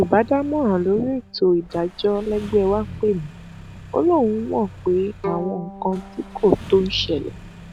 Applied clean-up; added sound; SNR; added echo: none; Engine starting + Bowed string instrument; 14 dB; none.